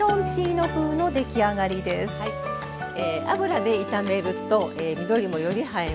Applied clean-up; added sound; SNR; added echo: none; none; none; none.